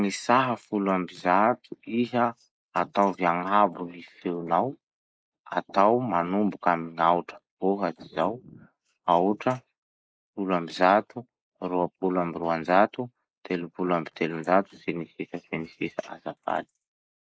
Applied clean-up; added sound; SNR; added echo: neural mask model Resemble Enhance denoiser.